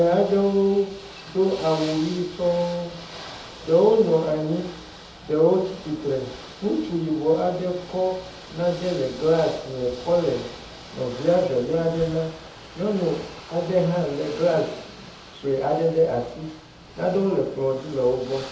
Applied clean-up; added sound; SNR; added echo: none; Ocean / Boat, Water vehicle; 17 dB; reverberation time 0.7 s.